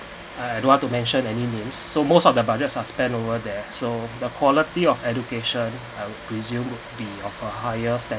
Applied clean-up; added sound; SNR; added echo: none; none; none; none.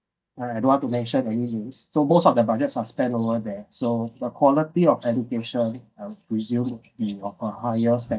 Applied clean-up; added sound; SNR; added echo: neural mask model DeepFilterNet 3.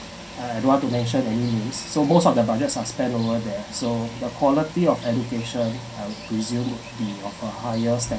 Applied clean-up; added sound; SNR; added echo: none; Rain; 19 dB; reverberation time 0.3 s.